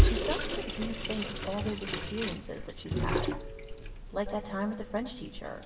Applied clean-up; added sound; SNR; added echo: none; Sink (filling or washing) / Water tap, faucet; -4 dB; reverberation time 0.8 s.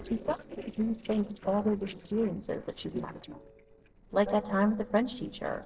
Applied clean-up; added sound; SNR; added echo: neural separator model SepFormer DNS4.